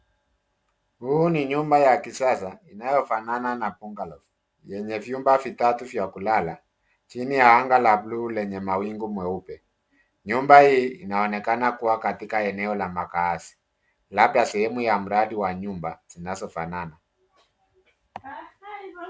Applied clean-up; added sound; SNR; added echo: none; none; none; none.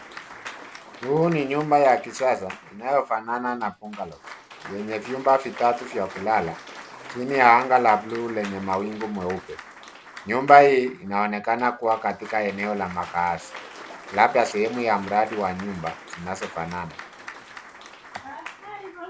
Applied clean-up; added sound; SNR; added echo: none; Applause / Cheering; 17 dB; none.